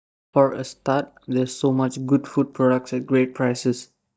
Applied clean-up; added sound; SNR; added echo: neural mask model DeepFilterNet 3.